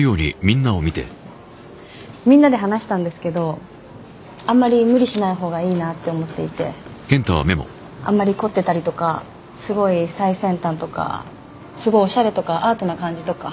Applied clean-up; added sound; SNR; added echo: none; none; none; none.